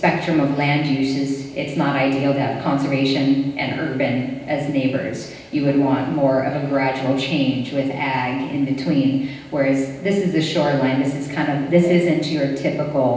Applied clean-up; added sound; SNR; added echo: none; none; none; reverberation time 0.9 s.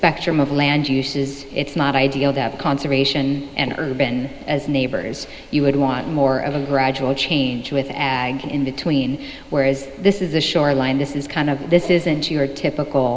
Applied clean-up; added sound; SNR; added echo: none; none; none; none.